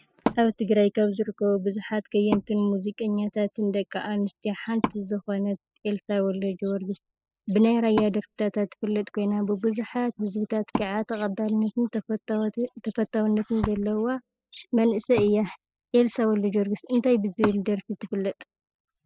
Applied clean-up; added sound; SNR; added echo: classical method spectral subtraction.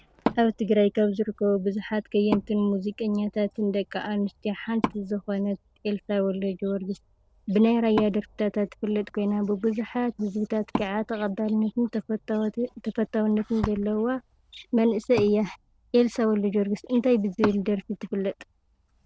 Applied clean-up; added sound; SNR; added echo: none; Wood; 13 dB; none.